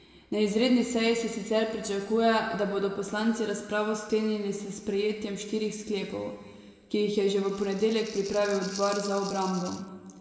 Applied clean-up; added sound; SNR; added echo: none; Rattle (instrument); 15 dB; reverberation time 1.8 s.